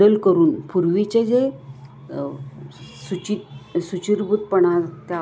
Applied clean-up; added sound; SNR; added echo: none; none; none; none.